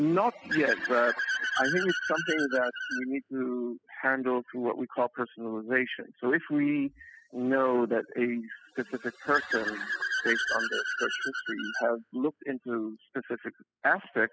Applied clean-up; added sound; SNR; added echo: classical method spectral subtraction.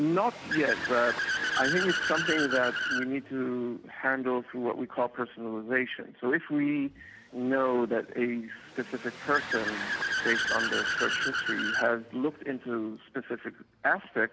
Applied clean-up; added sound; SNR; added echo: none; Accelerating, revving, vroom / Car; 4 dB; none.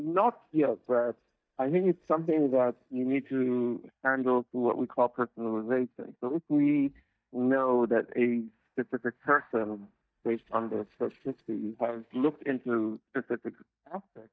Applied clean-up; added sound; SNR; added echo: neural mask model DeepFilterNet 3.